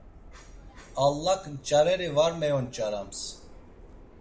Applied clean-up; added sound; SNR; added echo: none; Subway, metro, underground; 20 dB; none.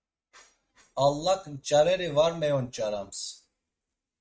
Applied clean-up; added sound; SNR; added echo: neural mask model RNNoise.